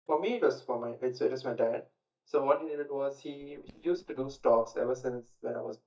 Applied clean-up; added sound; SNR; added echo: neural mask model DeepFilterNet 3.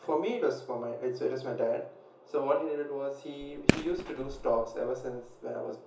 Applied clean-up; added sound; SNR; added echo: none; Fireworks; 1 dB; reverberation time 0.7 s.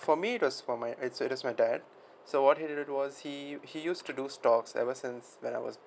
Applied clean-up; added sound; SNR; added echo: none; none; none; none.